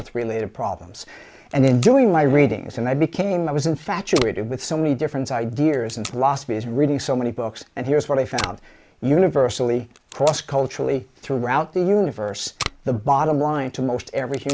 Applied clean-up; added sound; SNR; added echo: none; Packing tape, duct tape; 18 dB; none.